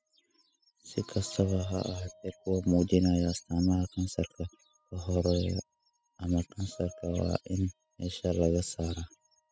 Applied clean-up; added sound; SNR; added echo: classical method spectral subtraction.